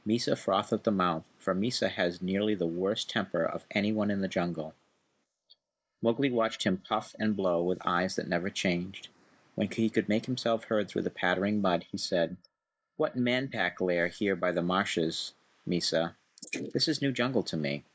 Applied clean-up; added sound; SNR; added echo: neural mask model Resemble Enhance denoiser.